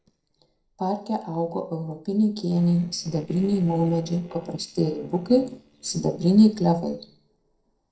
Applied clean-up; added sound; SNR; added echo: neural separator model SepFormer DNS4.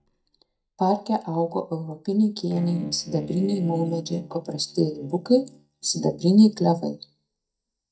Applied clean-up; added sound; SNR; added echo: neural mask model DeepFilterNet 3.